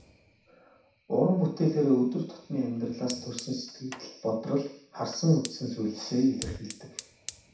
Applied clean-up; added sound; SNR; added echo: none; Fire; 18 dB; reverberation time 0.7 s.